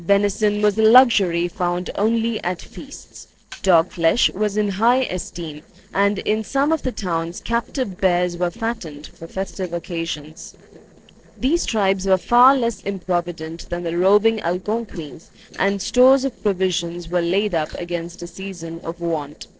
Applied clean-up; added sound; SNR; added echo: neural separator model SepFormer DNS4.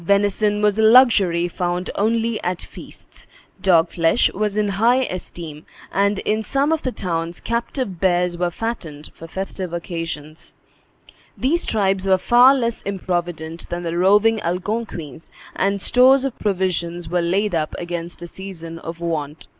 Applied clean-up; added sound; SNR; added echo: none; none; none; none.